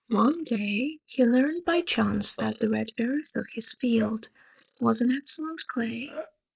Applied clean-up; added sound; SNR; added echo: neural mask model Resemble Enhance denoiser.